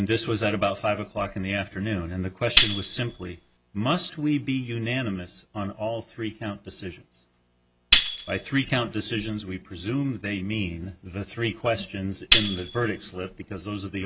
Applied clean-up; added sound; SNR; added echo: none; Tambourine; -4 dB; none.